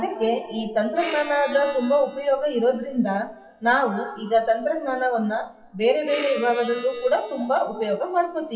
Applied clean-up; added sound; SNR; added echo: classical method WPE with log-MMSE.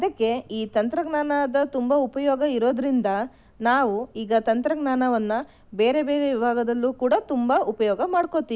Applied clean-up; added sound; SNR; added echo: none; none; none; none.